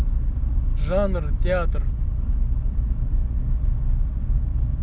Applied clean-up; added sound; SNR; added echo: none; none; none; none.